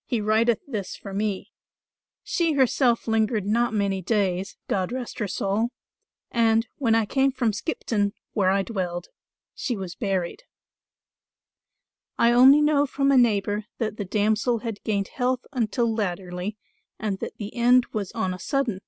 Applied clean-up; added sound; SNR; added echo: none; none; none; none.